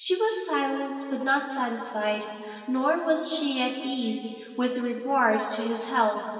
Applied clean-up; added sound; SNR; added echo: none; none; none; reverberation time 2.4 s.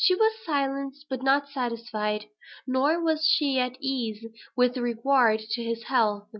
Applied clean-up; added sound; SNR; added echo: none; none; none; none.